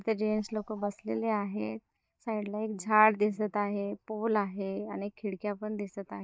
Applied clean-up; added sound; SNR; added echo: neural mask model DeepFilterNet 3.